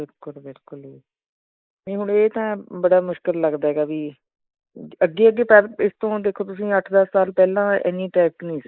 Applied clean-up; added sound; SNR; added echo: neural mask model Resemble Enhance denoiser.